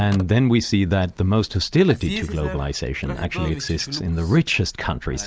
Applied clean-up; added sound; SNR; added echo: none; Telephone; 14 dB; none.